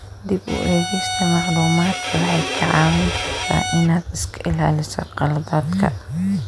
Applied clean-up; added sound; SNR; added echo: none; Bowed string instrument; 5 dB; none.